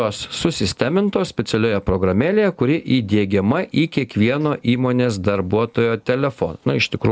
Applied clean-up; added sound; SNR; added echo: none; none; none; none.